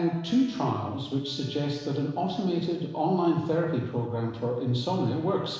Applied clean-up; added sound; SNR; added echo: neural separator model SepFormer DNS4.